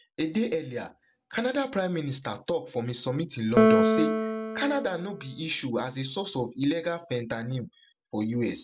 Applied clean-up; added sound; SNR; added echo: none; Piano; -3 dB; none.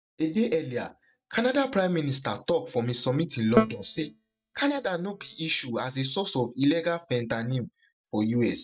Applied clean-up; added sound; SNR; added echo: neural mask model DeepFilterNet 3.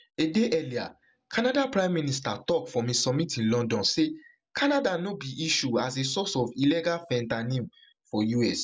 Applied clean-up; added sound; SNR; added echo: none; none; none; none.